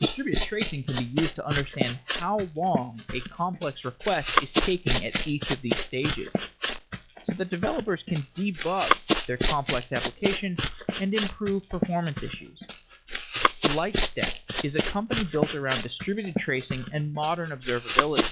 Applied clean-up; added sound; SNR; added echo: classical method log-MMSE.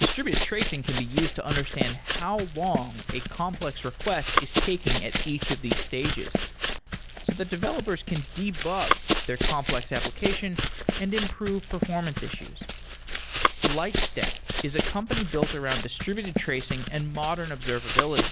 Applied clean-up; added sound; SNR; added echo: none; Run; -3 dB; none.